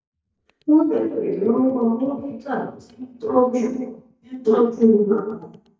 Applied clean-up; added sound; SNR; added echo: neural mask model DeepFilterNet 3.